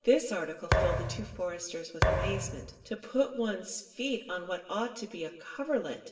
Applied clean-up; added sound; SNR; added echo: none; Thump, thud; -2 dB; reverberation time 0.8 s.